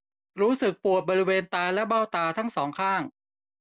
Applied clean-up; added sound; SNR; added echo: none; none; none; none.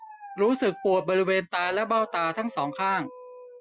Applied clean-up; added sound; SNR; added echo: classical method Wiener filter.